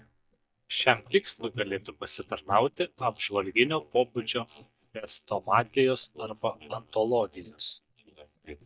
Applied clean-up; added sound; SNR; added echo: neural mask model DeepFilterNet 3.